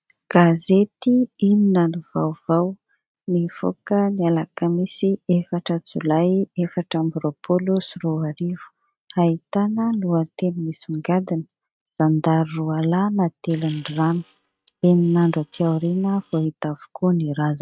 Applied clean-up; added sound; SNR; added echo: neural mask model RNNoise.